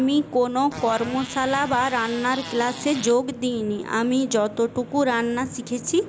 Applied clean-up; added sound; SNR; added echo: none; Fart; 15 dB; none.